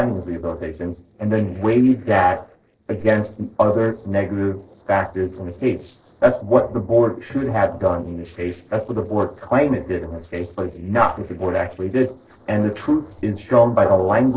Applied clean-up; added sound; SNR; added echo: neural separator model SepFormer DNS4.